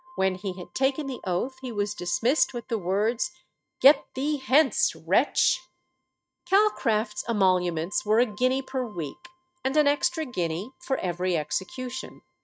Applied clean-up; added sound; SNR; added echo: neural mask model RNNoise.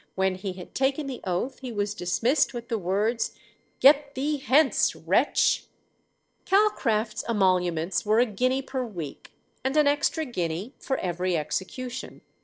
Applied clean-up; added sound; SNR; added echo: neural separator model SepFormer DNS4.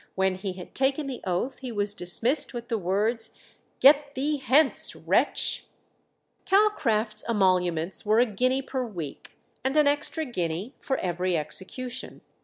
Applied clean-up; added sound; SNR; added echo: none; none; none; none.